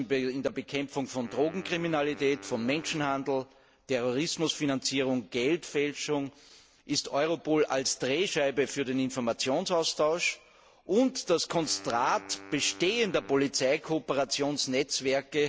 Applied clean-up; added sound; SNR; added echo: none; Wind instrument, woodwind instrument; 20 dB; none.